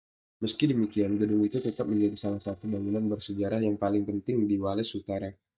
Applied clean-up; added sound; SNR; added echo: neural mask model DeepFilterNet 3.